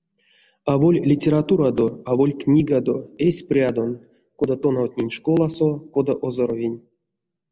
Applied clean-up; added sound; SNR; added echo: none; none; none; none.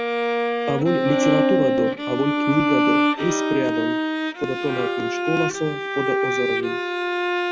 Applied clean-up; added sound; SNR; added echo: none; Bowed string instrument; -4 dB; none.